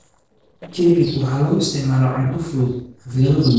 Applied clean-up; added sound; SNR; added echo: neural separator model SepFormer DNS4.